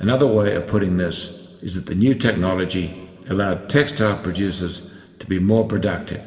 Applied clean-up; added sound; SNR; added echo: none; none; none; reverberation time 1.7 s.